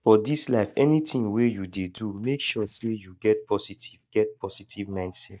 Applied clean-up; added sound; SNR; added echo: neural mask model DeepFilterNet 3.